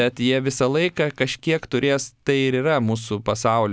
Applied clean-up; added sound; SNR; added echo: none; none; none; none.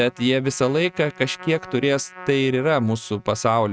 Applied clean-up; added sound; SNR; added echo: neural mask model RNNoise.